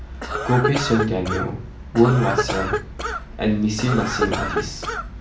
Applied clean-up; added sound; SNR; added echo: none; Cough; 4 dB; none.